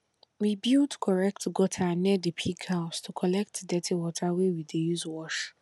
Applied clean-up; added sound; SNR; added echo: none; none; none; none.